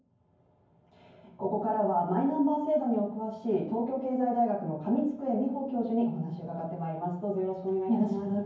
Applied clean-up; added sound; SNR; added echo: none; none; none; reverberation time 0.9 s.